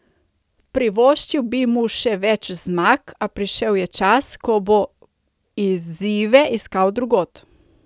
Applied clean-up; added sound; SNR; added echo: none; none; none; none.